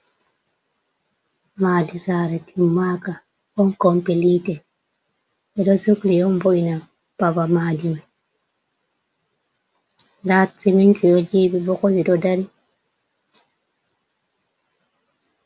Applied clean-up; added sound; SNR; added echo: none; none; none; none.